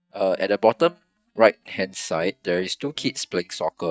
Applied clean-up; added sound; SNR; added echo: neural mask model DeepFilterNet 3.